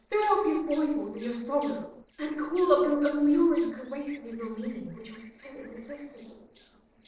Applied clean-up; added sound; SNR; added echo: neural separator model SepFormer DNS4.